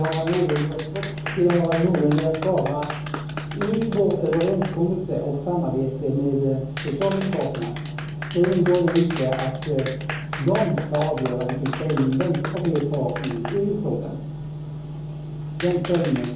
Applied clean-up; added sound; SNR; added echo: none; Clapping; 12 dB; reverberation time 0.7 s.